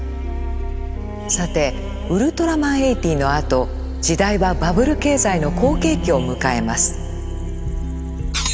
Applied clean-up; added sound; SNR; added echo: none; none; none; none.